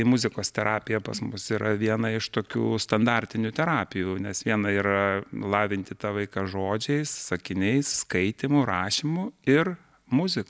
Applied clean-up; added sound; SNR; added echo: none; none; none; none.